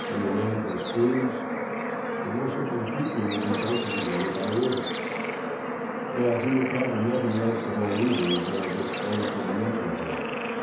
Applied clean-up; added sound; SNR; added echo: none; Bird / Insect / Frog; 0 dB; reverberation time 0.8 s.